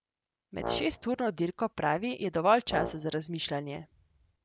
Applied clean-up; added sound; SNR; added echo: none; Brass instrument; 10 dB; none.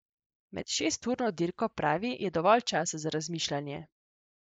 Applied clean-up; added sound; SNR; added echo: neural mask model Resemble Enhance denoiser.